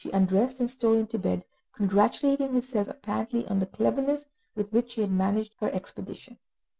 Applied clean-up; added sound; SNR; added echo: none; none; none; none.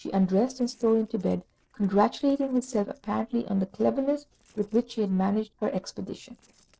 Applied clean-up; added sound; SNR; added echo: neural separator model SepFormer DNS4.